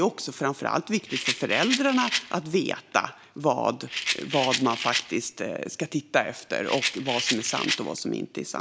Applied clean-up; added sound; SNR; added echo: none; Rattle; 3 dB; none.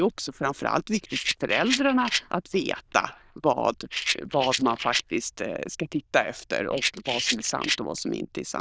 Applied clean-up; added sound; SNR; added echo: neural diffusion model UNIVERSE++.